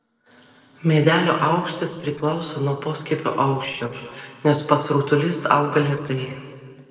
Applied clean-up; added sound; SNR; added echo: neural separator model SepFormer DNS4.